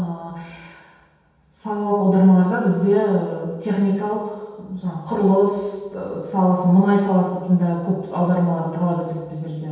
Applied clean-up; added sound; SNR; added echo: none; none; none; reverberation time 1.2 s.